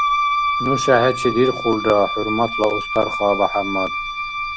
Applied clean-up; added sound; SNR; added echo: none; Wind instrument, woodwind instrument; 3 dB; none.